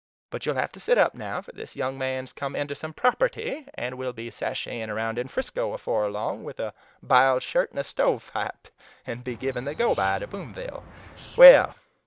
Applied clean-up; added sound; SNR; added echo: neural mask model DeepFilterNet 3.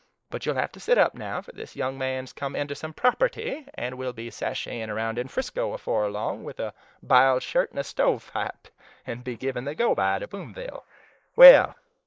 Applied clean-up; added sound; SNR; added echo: neural mask model Resemble Enhance denoiser.